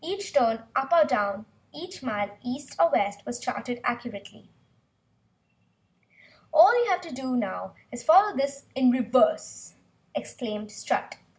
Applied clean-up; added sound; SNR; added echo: none; none; none; none.